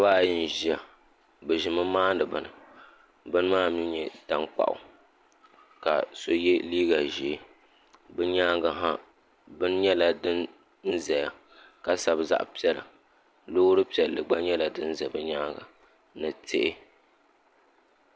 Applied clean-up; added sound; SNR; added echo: none; none; none; none.